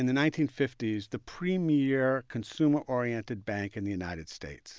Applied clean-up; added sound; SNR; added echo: none; none; none; none.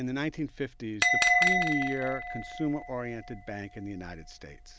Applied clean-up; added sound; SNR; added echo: none; Bell; -4 dB; none.